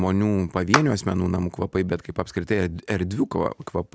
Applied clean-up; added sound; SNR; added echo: none; Clapping; 5 dB; none.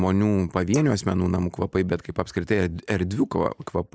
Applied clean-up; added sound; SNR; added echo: neural mask model Resemble Enhance denoiser.